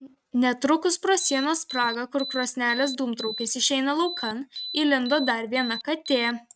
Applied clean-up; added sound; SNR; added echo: neural mask model RNNoise.